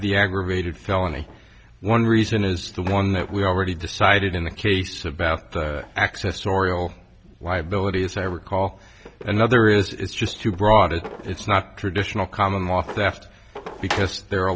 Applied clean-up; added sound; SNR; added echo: none; Drawer open or close; 19 dB; none.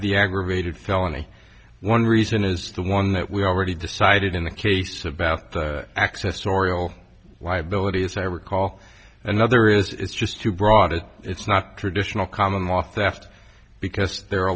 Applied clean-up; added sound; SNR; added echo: none; none; none; none.